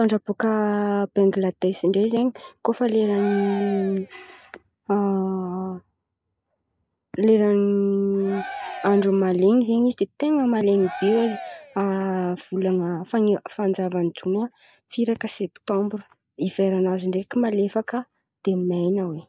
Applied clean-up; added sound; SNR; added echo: none; Cheering; 14 dB; none.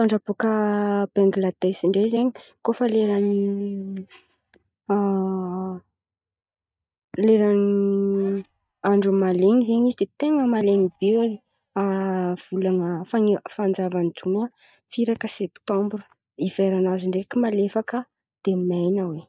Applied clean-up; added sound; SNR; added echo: neural mask model DeepFilterNet 3.